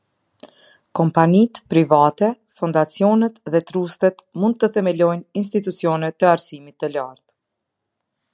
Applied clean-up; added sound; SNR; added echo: none; none; none; none.